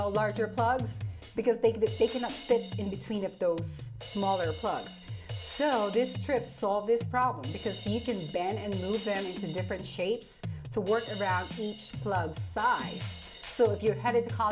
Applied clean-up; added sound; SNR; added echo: none; Drum kit; 9 dB; reverberation time 0.4 s.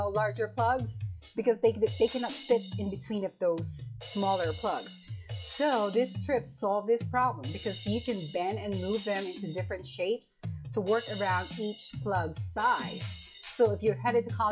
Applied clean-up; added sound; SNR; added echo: classical method WPE with log-MMSE.